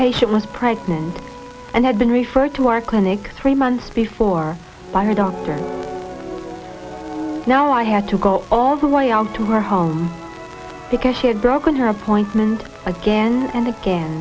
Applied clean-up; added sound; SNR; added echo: none; none; none; none.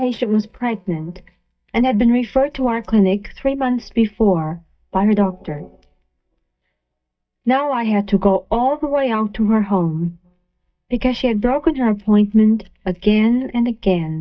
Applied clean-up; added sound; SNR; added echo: neural mask model DeepFilterNet 3.